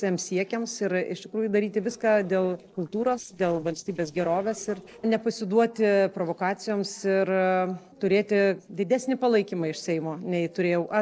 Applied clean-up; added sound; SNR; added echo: neural separator model SepFormer DNS4.